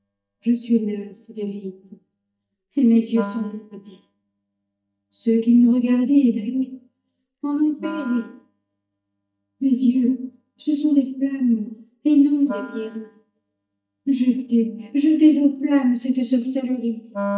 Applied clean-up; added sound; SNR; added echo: neural mask model DeepFilterNet 3.